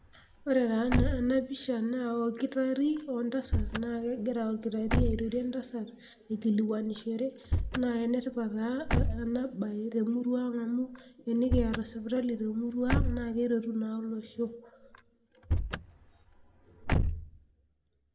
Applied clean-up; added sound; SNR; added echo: none; Slam / Car; 3 dB; reverberation time 0.6 s.